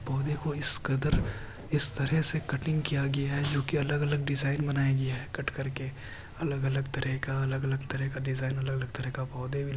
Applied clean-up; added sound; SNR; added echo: none; none; none; none.